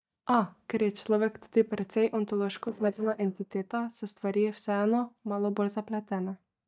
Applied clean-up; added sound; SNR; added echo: neural mask model DeepFilterNet 3.